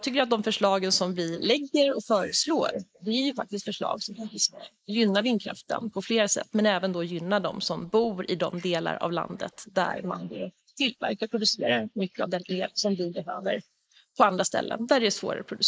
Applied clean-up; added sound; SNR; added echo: neural mask model Resemble Enhance denoiser.